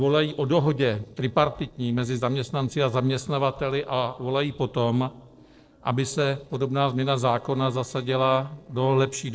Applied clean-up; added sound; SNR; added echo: neural separator model SepFormer DNS4.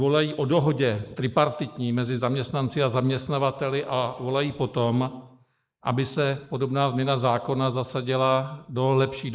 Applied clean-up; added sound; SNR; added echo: neural mask model Resemble Enhance denoiser.